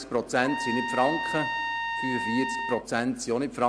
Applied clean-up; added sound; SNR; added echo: none; Trumpet; 3 dB; none.